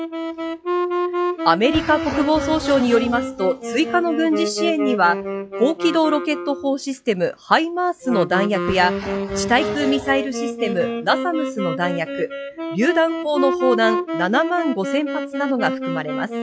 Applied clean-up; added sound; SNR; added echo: classical method log-MMSE.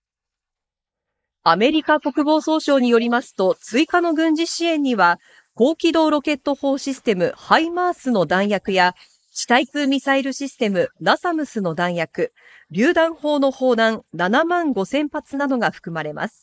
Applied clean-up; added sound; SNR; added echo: neural mask model Resemble Enhance denoiser.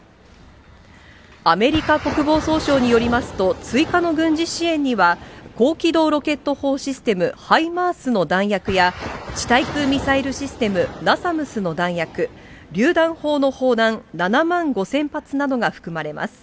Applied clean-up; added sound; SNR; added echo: none; none; none; none.